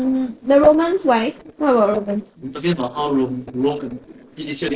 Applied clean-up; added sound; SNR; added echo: neural separator model SepFormer DNS4.